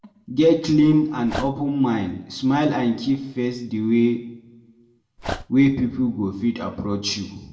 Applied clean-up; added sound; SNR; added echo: none; Dog; 13 dB; reverberation time 0.6 s.